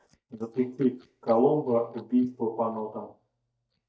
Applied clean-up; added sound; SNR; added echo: neural mask model DeepFilterNet 3.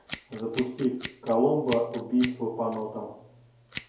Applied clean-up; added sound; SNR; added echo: none; Scissors; 10 dB; reverberation time 2.3 s.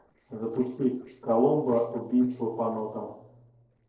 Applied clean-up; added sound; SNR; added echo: neural separator model SepFormer DNS4.